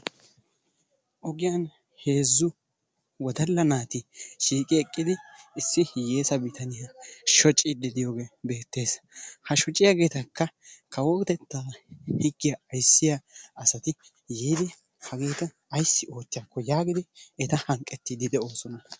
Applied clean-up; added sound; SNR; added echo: none; none; none; none.